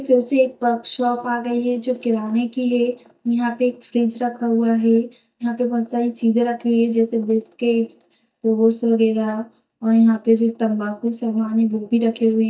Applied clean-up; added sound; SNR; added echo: neural mask model DeepFilterNet 3.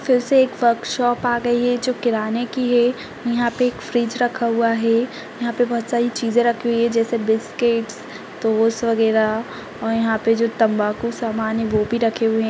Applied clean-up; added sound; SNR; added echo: none; none; none; none.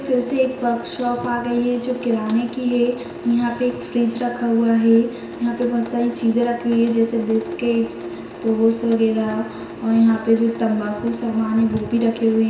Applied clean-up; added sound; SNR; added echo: none; Drip / Sink (filling or washing) / Water tap, faucet; 15 dB; reverberation time 0.9 s.